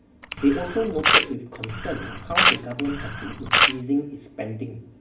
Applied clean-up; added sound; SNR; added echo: none; Camera; -5 dB; reverberation time 0.6 s.